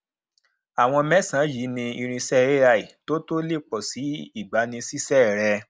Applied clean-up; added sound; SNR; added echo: none; none; none; none.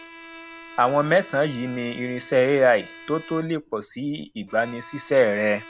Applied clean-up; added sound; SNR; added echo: none; Bowed string instrument; 20 dB; none.